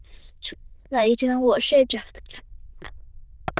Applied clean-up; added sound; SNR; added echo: neural diffusion model UNIVERSE++.